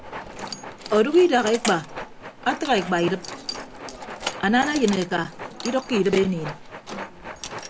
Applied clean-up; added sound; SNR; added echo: none; Train + Keys jangling; 10 dB; none.